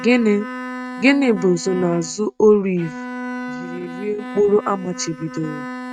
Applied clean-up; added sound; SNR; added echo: neural mask model RNNoise.